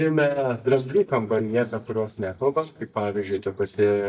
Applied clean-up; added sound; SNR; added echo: neural mask model DeepFilterNet 3.